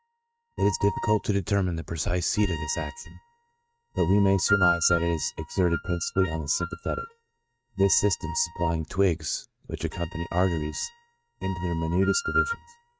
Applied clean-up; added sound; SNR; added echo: neural mask model RNNoise.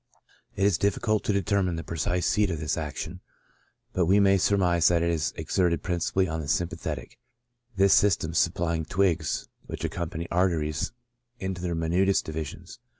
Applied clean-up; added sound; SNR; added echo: none; none; none; none.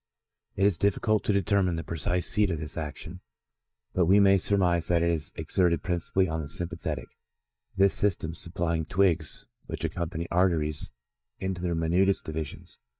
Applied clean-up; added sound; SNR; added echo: neural mask model DeepFilterNet 3.